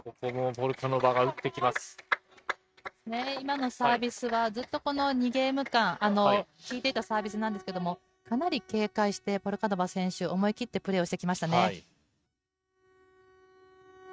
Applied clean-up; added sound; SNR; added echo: neural mask model RNNoise.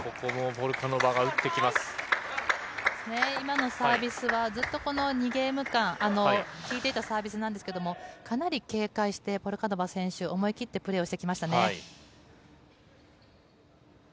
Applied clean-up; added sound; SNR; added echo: none; none; none; none.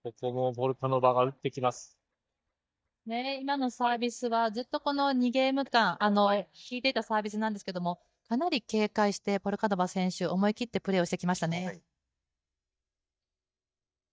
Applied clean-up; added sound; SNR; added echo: neural mask model DeepFilterNet 3.